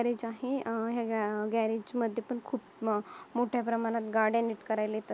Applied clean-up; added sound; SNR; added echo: none; none; none; none.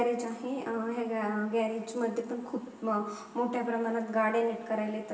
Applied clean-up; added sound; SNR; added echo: none; none; none; reverberation time 1.1 s.